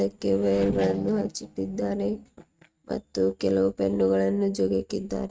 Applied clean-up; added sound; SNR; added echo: neural mask model RNNoise.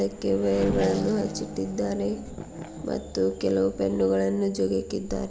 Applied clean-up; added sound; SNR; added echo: none; Race car, auto racing / Accelerating, revving, vroom; 11 dB; none.